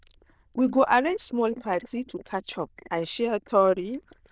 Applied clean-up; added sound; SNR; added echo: neural diffusion model UNIVERSE++.